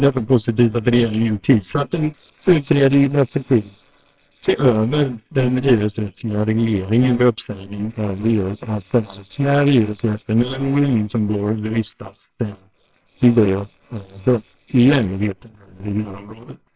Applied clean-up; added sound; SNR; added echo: neural separator model SepFormer WHAMR!.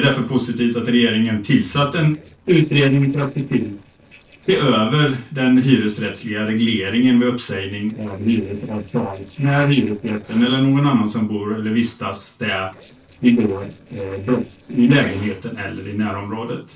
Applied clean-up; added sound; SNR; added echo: neural separator model SepFormer DNS4.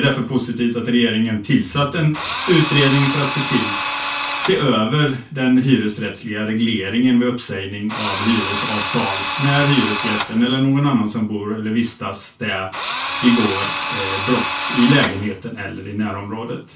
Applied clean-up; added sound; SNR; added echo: none; Drill; 5 dB; reverberation time 0.2 s.